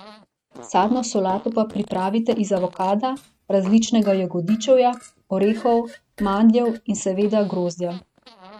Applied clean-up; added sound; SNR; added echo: neural mask model RNNoise.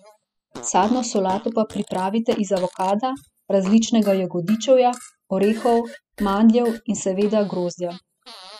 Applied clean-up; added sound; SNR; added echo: classical method spectral subtraction.